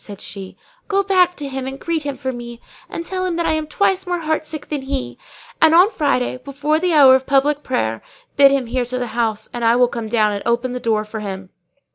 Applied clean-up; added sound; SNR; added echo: none; none; none; none.